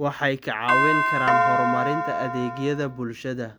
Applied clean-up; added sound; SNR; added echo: none; Doorbell; -4 dB; none.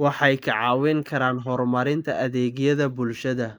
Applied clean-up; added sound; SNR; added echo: neural mask model Resemble Enhance denoiser.